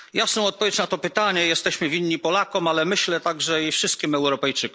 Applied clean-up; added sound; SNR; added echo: none; none; none; none.